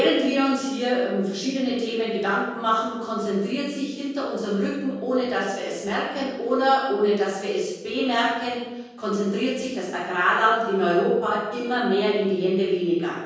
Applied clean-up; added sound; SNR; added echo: none; none; none; reverberation time 1.3 s.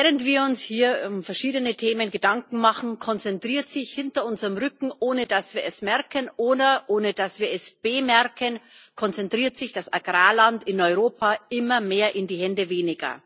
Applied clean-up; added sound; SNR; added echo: none; none; none; none.